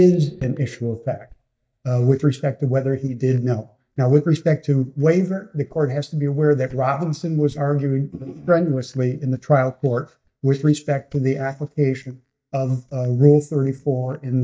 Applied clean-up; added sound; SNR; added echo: neural mask model DeepFilterNet 3.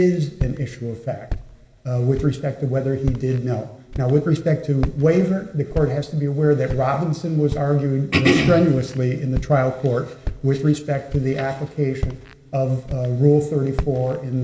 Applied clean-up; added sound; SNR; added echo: none; Walk, footsteps; 12 dB; reverberation time 2.2 s.